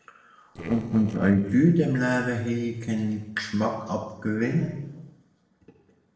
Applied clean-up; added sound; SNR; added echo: neural separator model SepFormer DNS4.